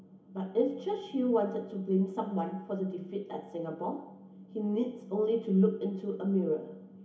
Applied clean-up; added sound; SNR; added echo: none; none; none; reverberation time 0.3 s.